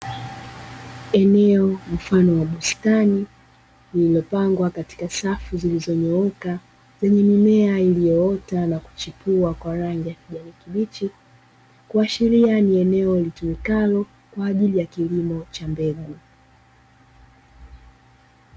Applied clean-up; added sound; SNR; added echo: none; none; none; none.